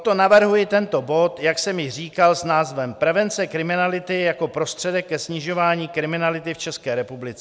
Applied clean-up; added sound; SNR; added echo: none; none; none; none.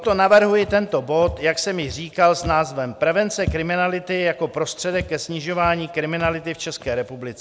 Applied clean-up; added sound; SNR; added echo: none; Walk, footsteps; 16 dB; none.